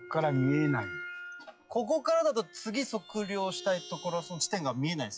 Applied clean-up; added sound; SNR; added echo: classical method log-MMSE.